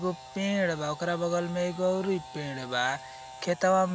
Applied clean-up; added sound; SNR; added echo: none; Camera; 17 dB; none.